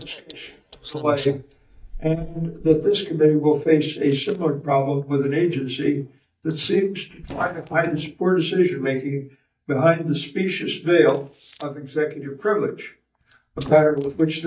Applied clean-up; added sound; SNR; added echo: neural mask model DeepFilterNet 3.